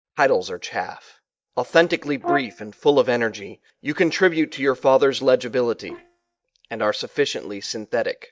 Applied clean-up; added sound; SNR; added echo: neural mask model DeepFilterNet 3.